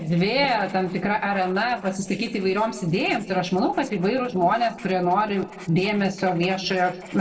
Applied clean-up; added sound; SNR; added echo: neural separator model SepFormer DNS4.